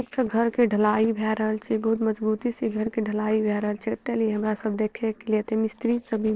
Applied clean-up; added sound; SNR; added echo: neural separator model SepFormer DNS4.